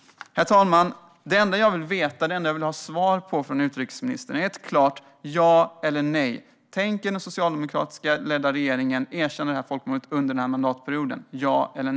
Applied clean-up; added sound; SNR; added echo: none; none; none; none.